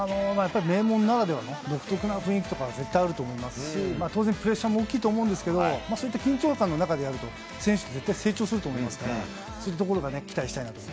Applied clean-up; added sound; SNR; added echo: none; none; none; none.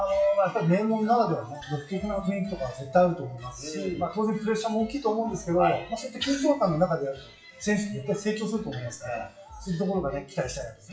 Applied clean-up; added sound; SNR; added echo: classical method WPE with log-MMSE.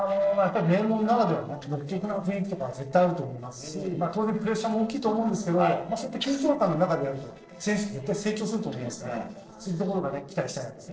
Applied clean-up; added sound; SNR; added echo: neural separator model SepFormer DNS4.